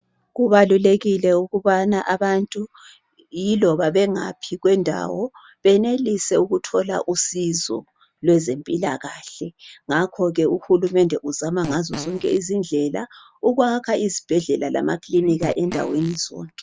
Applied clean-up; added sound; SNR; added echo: none; Fart; 13 dB; none.